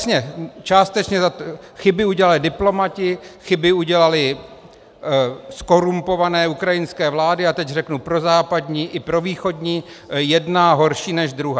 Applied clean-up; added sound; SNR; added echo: none; none; none; none.